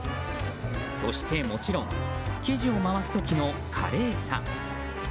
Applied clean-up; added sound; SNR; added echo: none; none; none; none.